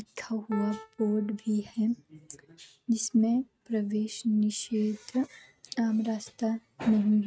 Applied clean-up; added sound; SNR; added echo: neural mask model RNNoise.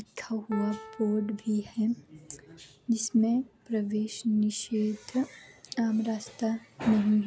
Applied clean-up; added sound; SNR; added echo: none; Piano; 17 dB; none.